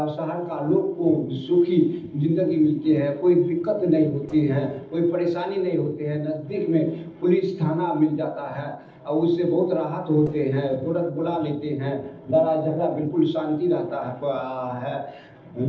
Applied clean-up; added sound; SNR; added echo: neural separator model SepFormer DNS4.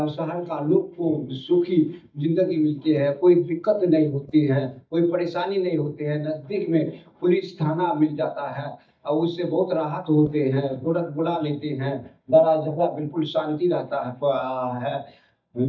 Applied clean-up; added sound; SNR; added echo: neural mask model DeepFilterNet 3.